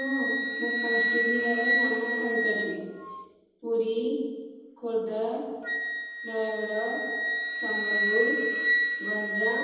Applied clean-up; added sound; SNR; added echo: none; Wind instrument, woodwind instrument; -2 dB; reverberation time 1.1 s.